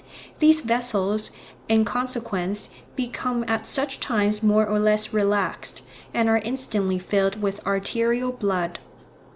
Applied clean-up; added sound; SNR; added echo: none; none; none; none.